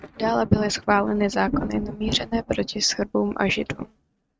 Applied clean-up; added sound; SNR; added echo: neural mask model RNNoise.